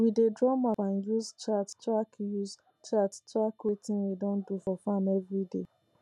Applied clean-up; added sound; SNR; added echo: none; none; none; none.